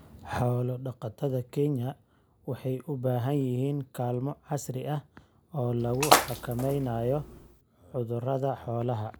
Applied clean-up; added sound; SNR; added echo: none; Splash, splatter; -2 dB; none.